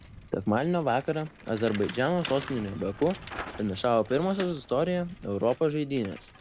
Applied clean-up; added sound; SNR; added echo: none; Bicycle; 15 dB; none.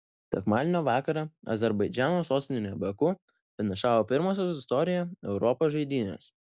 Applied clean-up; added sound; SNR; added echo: none; none; none; none.